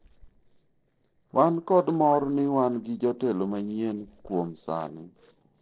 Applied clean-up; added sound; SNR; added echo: neural separator model SepFormer DNS4.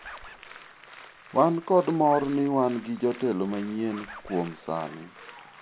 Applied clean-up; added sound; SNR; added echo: none; Applause + Zipper (clothing); 18 dB; none.